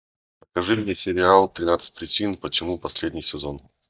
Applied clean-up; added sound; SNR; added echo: neural mask model DeepFilterNet 3.